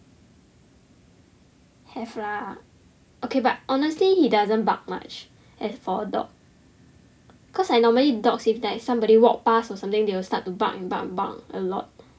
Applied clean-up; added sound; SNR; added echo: none; none; none; none.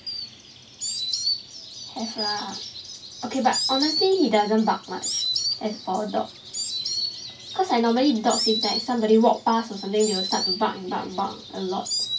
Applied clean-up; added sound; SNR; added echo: none; Insect; 5 dB; reverberation time 0.1 s.